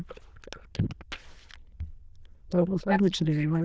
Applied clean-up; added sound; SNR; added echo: neural diffusion model UNIVERSE++.